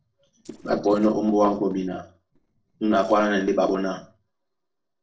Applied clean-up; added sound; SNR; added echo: neural separator model SepFormer DNS4.